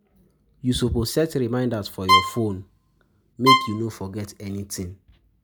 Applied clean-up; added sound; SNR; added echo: none; Bowed string instrument; -3 dB; none.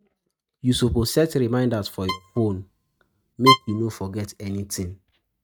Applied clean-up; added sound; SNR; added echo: neural mask model RNNoise.